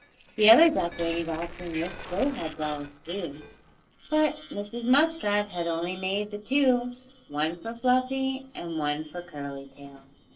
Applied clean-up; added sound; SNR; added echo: neural separator model SepFormer DNS4.